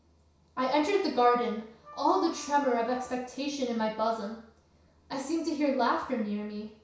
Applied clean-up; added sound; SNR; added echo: none; Wind instrument, woodwind instrument; 18 dB; reverberation time 0.6 s.